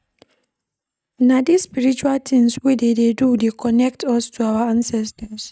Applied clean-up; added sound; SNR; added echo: neural mask model DeepFilterNet 3.